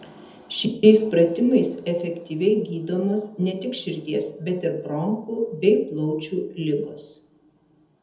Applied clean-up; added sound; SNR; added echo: none; none; none; reverberation time 0.8 s.